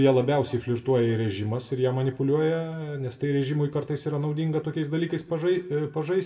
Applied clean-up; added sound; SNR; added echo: none; none; none; reverberation time 0.6 s.